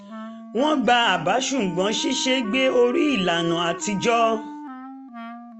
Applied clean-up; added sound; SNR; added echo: none; Wind instrument, woodwind instrument; 12 dB; none.